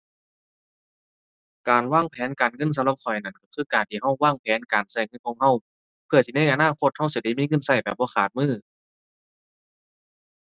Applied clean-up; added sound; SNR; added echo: none; none; none; none.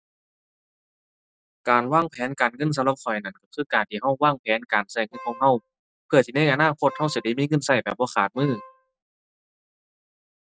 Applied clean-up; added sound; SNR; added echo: none; Wind instrument, woodwind instrument; 17 dB; none.